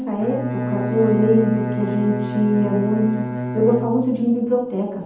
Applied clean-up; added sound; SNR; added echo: none; Bowed string instrument; 6 dB; reverberation time 0.8 s.